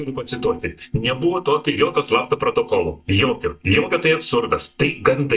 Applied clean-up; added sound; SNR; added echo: neural mask model DeepFilterNet 3.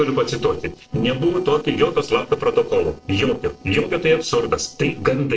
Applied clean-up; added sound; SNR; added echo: neural separator model SepFormer DNS4.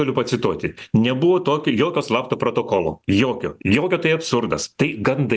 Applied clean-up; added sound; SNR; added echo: none; none; none; none.